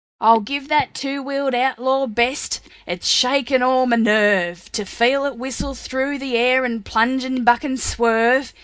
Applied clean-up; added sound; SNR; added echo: neural mask model DeepFilterNet 3.